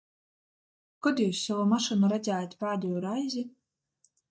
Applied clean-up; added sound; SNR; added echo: neural mask model DeepFilterNet 3.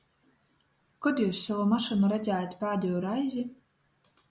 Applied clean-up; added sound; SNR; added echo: none; none; none; none.